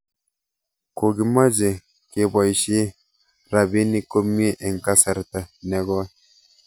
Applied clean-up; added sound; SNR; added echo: none; none; none; none.